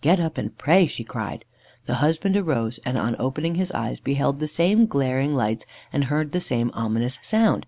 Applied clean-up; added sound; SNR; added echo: none; none; none; none.